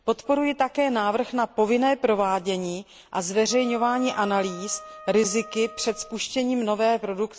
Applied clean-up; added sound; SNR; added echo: none; Wind instrument, woodwind instrument; 16 dB; none.